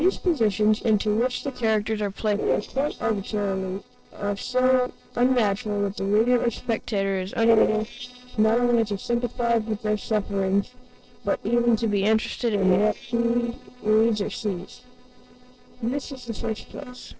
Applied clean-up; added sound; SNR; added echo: neural separator model SepFormer DNS4.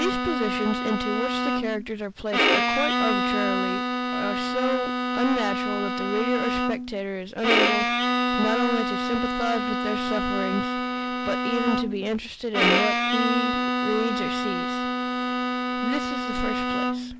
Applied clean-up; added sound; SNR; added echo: none; Bowed string instrument; -4 dB; none.